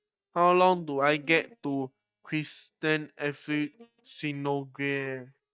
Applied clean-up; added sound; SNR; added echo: neural mask model DeepFilterNet 3.